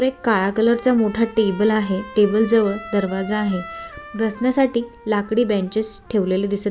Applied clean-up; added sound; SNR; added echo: none; Trumpet; 19 dB; none.